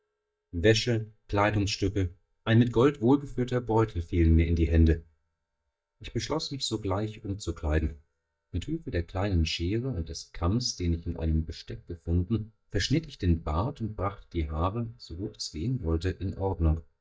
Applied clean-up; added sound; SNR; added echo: neural mask model DeepFilterNet 3.